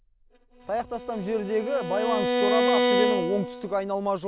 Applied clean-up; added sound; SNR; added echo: none; Bowed string instrument; -1 dB; none.